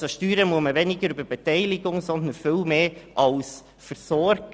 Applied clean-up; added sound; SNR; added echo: none; none; none; none.